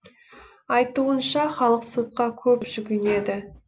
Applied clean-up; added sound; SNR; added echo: none; none; none; none.